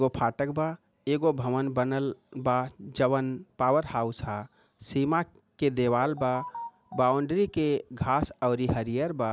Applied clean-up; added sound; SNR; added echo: none; none; none; none.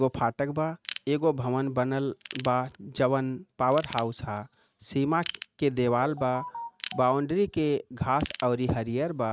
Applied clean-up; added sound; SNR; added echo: neural mask model RNNoise.